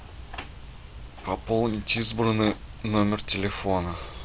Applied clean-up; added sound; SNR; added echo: none; Splash, splatter; 14 dB; none.